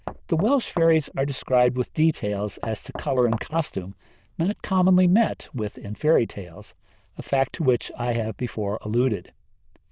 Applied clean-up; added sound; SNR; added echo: neural diffusion model UNIVERSE++.